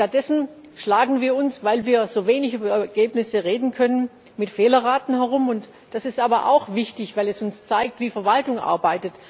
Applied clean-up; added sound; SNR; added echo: none; none; none; none.